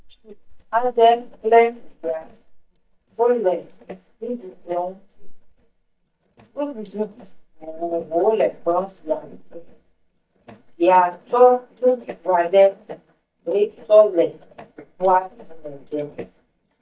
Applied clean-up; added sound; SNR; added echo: neural mask model DeepFilterNet 3.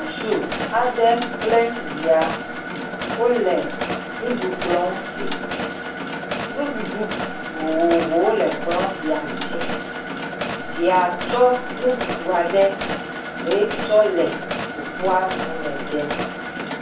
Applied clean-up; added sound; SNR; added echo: none; Mechanisms; 5 dB; reverberation time 0.3 s.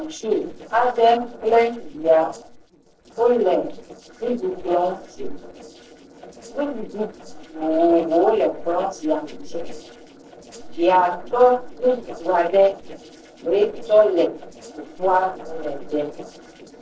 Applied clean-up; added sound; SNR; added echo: neural separator model SepFormer DNS4.